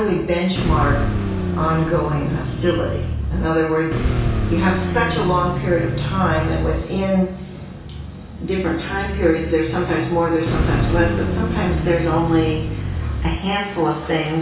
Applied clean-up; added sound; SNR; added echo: none; Car; 1 dB; reverberation time 0.6 s.